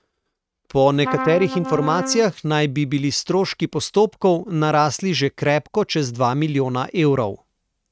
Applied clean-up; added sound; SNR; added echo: neural mask model RNNoise.